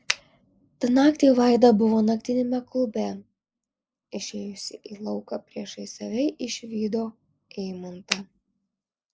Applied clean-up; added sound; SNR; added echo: neural mask model Resemble Enhance denoiser.